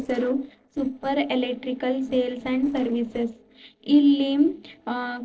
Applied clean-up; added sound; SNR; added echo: neural separator model SepFormer DNS4.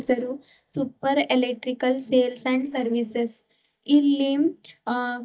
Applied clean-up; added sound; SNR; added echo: neural mask model DeepFilterNet 3.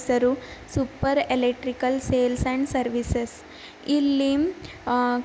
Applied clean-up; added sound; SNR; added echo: none; none; none; none.